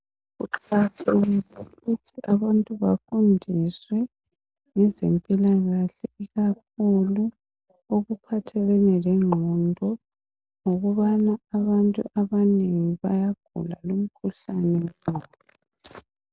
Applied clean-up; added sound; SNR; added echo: none; none; none; none.